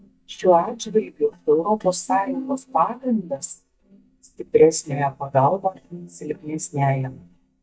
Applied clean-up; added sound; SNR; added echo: neural mask model DeepFilterNet 3.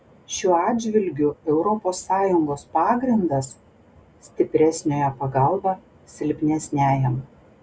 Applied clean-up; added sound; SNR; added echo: none; none; none; none.